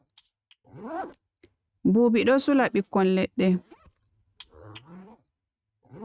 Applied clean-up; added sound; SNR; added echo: neural mask model RNNoise.